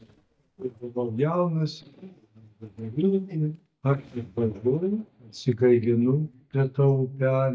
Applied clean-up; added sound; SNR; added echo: neural mask model DeepFilterNet 3.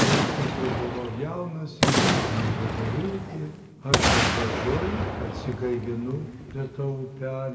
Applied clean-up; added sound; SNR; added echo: none; Boom; -4 dB; reverberation time 1.7 s.